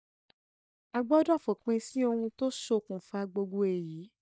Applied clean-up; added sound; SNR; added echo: neural mask model DeepFilterNet 3.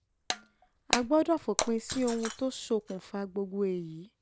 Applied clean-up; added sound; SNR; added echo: none; Shatter; 7 dB; none.